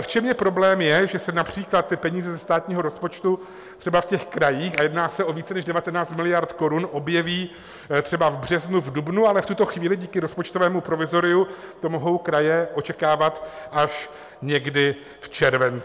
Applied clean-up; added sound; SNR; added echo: none; Finger snapping; 17 dB; none.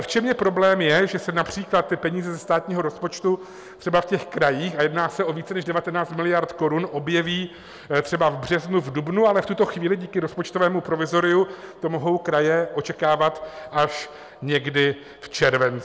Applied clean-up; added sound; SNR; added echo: none; none; none; none.